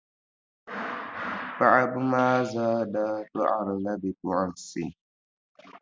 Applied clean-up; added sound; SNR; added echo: none; none; none; none.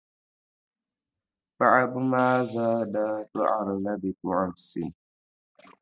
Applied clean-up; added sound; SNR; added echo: neural mask model DeepFilterNet 3.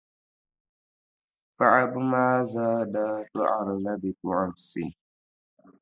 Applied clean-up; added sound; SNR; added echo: neural mask model Resemble Enhance denoiser.